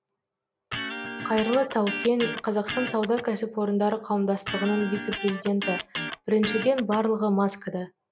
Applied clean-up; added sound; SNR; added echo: none; Electric guitar; 8 dB; none.